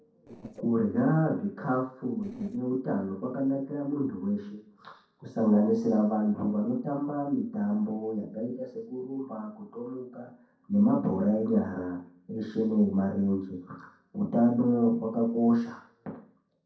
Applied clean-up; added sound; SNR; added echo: neural separator model SepFormer DNS4.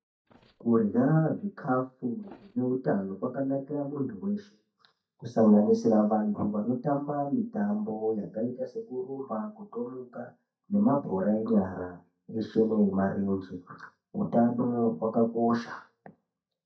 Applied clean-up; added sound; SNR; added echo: neural mask model DeepFilterNet 3.